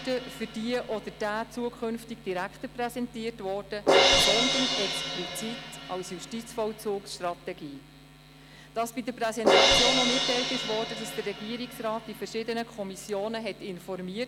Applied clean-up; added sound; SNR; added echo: none; Crash cymbal; -3 dB; none.